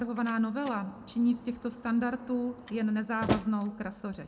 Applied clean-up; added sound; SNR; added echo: none; Slam; 9 dB; reverberation time 0.6 s.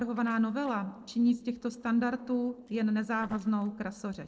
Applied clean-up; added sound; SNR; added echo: neural separator model SepFormer DNS4.